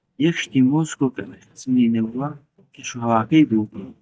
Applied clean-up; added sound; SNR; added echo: neural mask model DeepFilterNet 3.